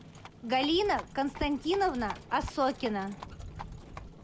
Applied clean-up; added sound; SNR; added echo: none; Livestock, farm animals, working animals; 13 dB; none.